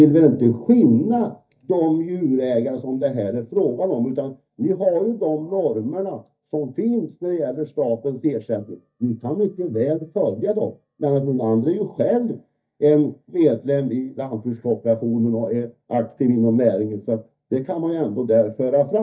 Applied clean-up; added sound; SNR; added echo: neural mask model DeepFilterNet 3.